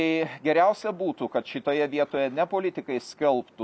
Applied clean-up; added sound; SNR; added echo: none; none; none; none.